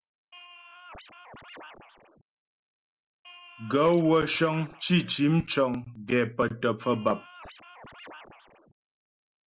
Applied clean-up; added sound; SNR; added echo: none; Scratching (performance technique); 19 dB; none.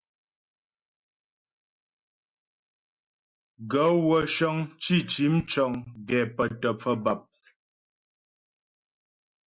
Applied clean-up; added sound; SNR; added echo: none; none; none; none.